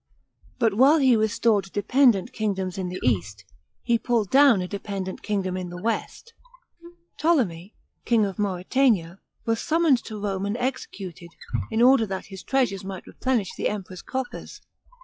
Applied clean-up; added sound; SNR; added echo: classical method log-MMSE.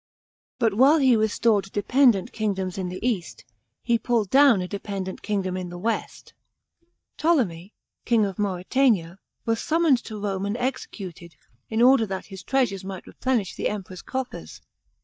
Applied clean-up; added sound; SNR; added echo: neural mask model DeepFilterNet 3.